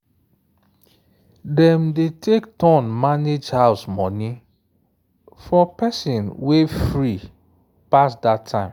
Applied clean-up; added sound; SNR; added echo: none; none; none; none.